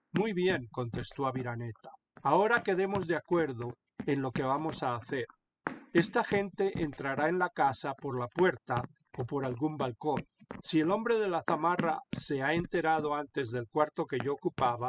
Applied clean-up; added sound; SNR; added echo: classical method spectral subtraction.